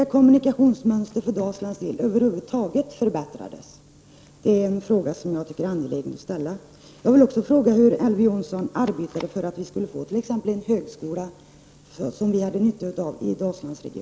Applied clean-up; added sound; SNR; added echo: none; none; none; none.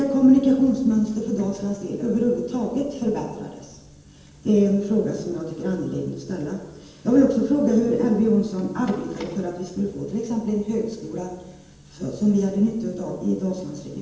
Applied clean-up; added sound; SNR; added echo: none; none; none; reverberation time 0.8 s.